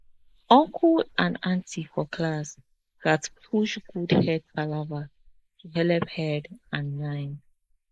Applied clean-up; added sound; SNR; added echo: neural mask model Resemble Enhance denoiser.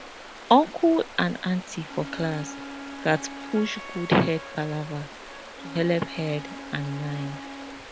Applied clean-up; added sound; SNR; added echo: none; Stream + Wind instrument, woodwind instrument; 12 dB; none.